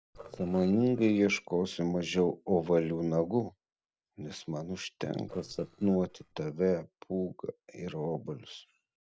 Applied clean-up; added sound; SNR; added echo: neural separator model SepFormer DNS4.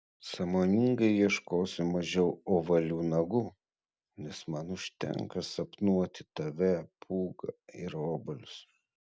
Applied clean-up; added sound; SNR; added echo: none; none; none; none.